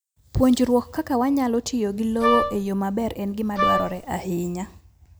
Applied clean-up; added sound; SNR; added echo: none; Wind instrument, woodwind instrument; 0 dB; none.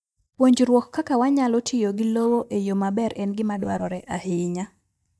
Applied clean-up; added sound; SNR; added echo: neural mask model DeepFilterNet 3.